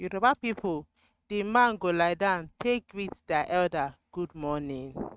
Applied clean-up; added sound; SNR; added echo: neural mask model RNNoise.